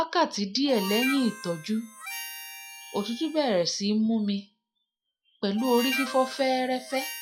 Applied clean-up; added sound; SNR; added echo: classical method log-MMSE.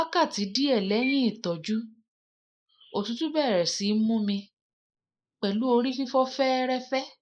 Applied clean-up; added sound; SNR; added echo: neural mask model Resemble Enhance denoiser.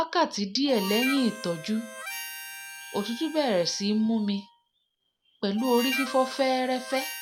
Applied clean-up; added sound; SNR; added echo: none; Harmonica; 10 dB; none.